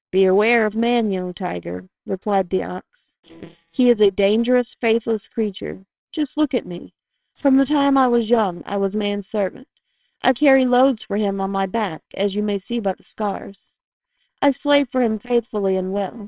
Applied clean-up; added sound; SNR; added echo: neural separator model SepFormer WHAMR!.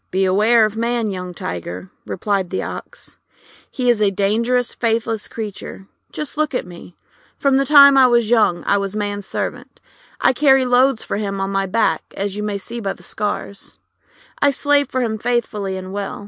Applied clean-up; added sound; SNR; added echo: none; none; none; none.